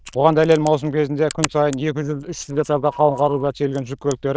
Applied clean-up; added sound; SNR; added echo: neural diffusion model UNIVERSE++.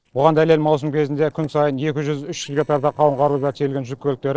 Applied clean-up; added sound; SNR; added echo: neural separator model SepFormer DNS4.